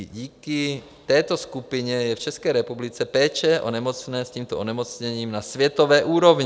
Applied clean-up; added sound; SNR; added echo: none; none; none; none.